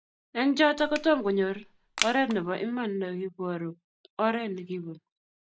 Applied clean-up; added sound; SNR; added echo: none; Crushing; 9 dB; none.